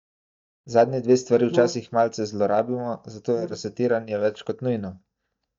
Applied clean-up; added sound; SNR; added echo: neural mask model DeepFilterNet 3.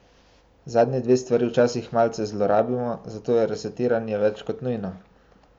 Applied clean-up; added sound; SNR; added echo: none; none; none; none.